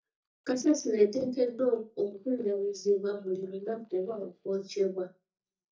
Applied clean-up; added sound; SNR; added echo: neural mask model DeepFilterNet 3.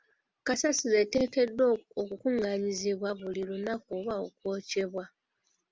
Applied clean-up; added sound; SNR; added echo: none; none; none; none.